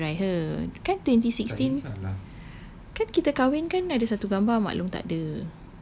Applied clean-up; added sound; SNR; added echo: none; none; none; none.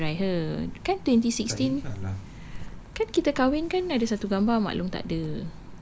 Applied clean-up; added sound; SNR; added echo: none; Cricket; 12 dB; none.